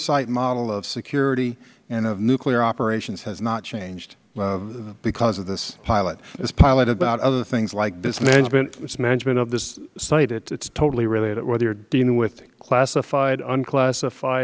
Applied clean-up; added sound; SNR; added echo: none; Crumpling, crinkling; 16 dB; none.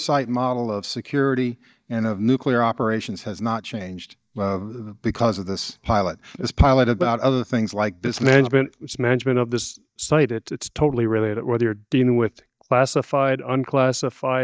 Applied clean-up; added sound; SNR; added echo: neural mask model DeepFilterNet 3.